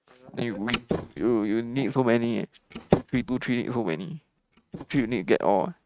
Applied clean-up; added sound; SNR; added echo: neural mask model RNNoise.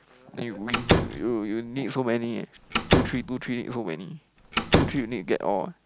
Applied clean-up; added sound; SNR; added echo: none; Slam; -3 dB; none.